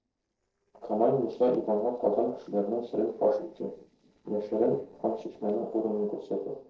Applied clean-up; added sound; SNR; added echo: neural separator model SepFormer DNS4.